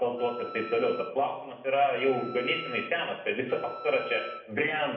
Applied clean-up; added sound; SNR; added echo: none; Wind instrument, woodwind instrument; 14 dB; reverberation time 0.7 s.